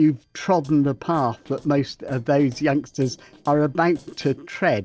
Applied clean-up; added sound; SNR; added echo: neural separator model SepFormer DNS4.